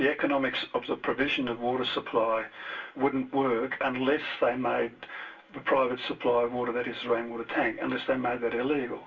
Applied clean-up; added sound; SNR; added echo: none; none; none; reverberation time 0.2 s.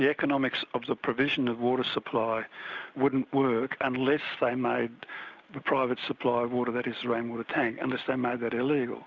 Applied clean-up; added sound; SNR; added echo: none; none; none; none.